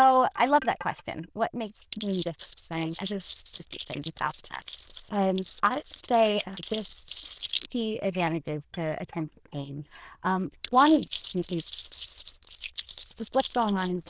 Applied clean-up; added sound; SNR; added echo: neural diffusion model UNIVERSE++.